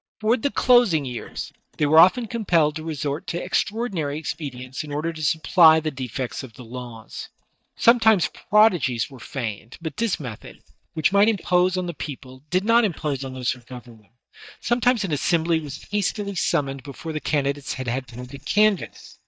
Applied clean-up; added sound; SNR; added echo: neural mask model DeepFilterNet 3.